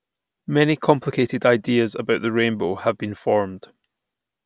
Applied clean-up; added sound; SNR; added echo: none; none; none; none.